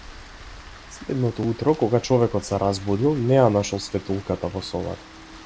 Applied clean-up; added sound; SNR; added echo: none; Rain; 19 dB; none.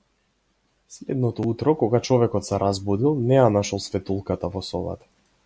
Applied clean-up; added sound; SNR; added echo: none; none; none; none.